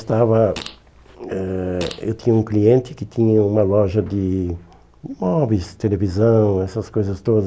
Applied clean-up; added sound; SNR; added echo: none; Fart; 19 dB; none.